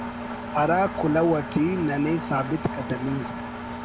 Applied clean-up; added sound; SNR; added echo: none; Engine; 8 dB; none.